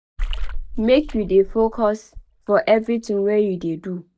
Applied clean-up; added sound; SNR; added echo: neural mask model DeepFilterNet 3.